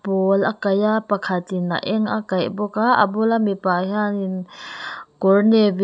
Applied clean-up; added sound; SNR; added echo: none; none; none; none.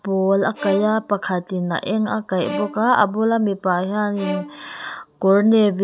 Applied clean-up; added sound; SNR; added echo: none; Bowed string instrument; 14 dB; none.